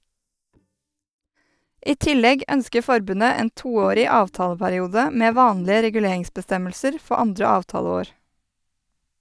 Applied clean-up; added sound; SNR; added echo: neural mask model DeepFilterNet 3.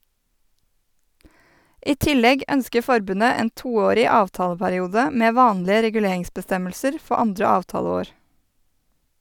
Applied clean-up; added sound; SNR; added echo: none; none; none; none.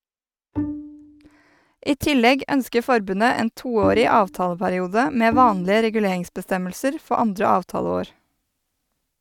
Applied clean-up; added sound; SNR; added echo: neural mask model RNNoise.